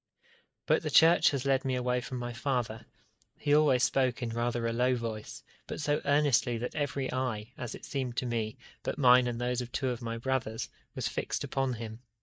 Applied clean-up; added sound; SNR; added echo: neural mask model DeepFilterNet 3.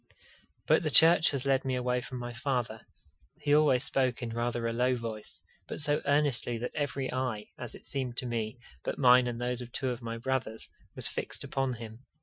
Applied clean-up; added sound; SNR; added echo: classical method Wiener filter.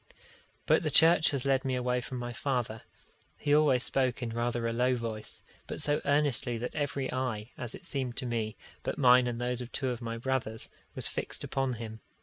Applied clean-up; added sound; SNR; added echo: none; none; none; none.